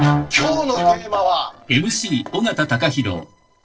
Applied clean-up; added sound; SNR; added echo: neural separator model SepFormer DNS4.